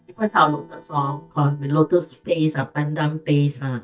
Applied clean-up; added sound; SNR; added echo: neural mask model DeepFilterNet 3.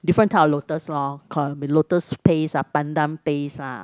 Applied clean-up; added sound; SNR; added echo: none; none; none; none.